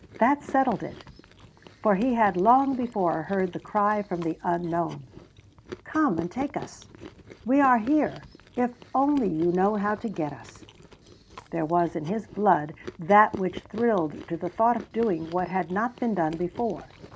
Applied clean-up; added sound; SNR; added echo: none; Chewing, mastication; 19 dB; none.